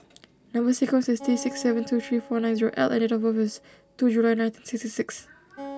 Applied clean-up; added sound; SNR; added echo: none; Acoustic guitar; 19 dB; none.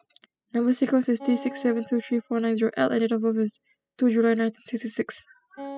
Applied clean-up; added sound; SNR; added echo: classical method spectral subtraction.